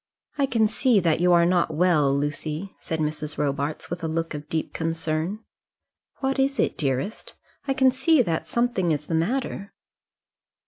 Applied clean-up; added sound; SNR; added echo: none; none; none; none.